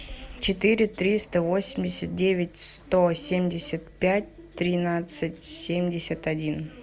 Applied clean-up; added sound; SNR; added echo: none; none; none; none.